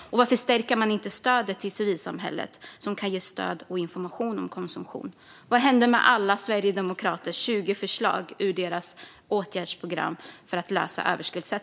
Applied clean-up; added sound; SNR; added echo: none; none; none; none.